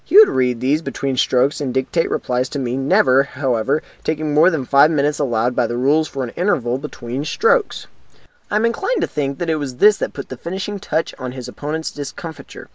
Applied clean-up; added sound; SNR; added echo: none; none; none; none.